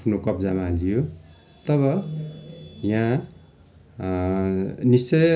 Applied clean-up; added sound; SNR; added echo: none; none; none; none.